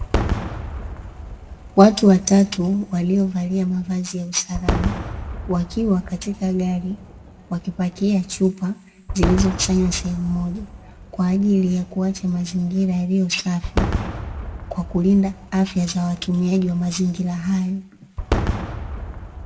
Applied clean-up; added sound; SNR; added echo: none; Fireworks; 8 dB; reverberation time 0.9 s.